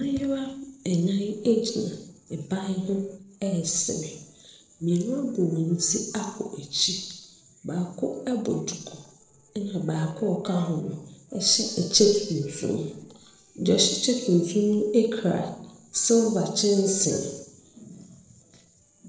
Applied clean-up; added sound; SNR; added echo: neural separator model SepFormer DNS4.